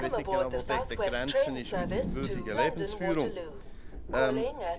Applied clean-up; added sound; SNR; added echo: none; Train; -3 dB; none.